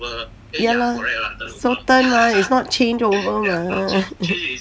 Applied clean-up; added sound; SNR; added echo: none; none; none; none.